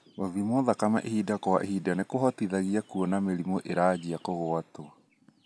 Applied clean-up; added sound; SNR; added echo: none; none; none; none.